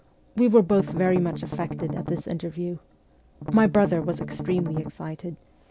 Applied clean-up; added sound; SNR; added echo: none; Strum; 7 dB; none.